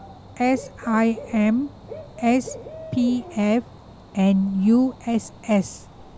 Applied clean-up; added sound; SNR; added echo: none; Bird / Dog; 17 dB; none.